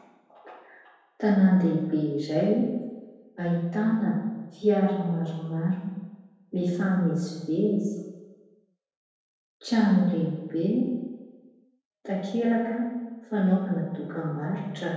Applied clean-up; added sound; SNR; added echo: none; none; none; reverberation time 1.2 s.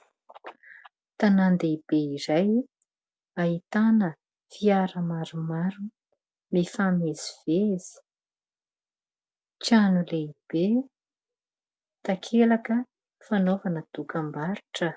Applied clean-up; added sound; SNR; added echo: none; none; none; none.